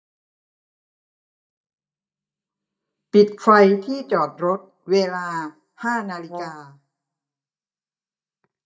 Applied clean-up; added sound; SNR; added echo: neural mask model DeepFilterNet 3.